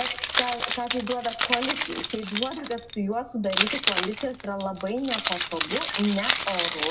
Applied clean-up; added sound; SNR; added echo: none; Keys jangling; 0 dB; reverberation time 0.2 s.